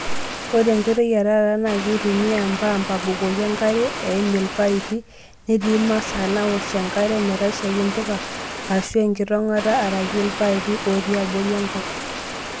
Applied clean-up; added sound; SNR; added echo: none; Water; 8 dB; none.